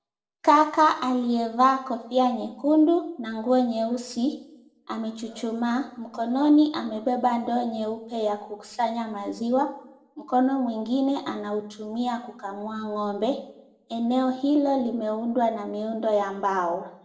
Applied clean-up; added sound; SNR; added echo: none; none; none; reverberation time 0.6 s.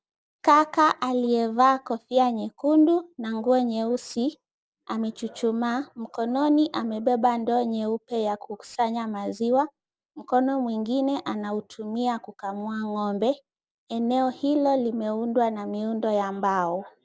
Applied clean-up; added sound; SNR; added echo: none; none; none; none.